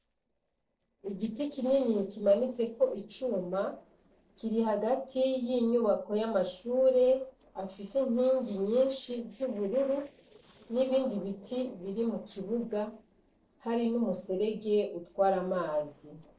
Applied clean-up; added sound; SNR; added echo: neural separator model SepFormer DNS4.